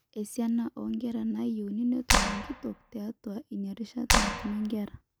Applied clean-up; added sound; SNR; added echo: none; Clapping; -5 dB; none.